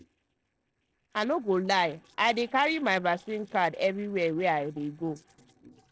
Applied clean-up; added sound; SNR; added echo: neural separator model SepFormer DNS4.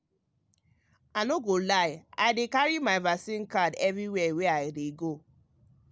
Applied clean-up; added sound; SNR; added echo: none; none; none; none.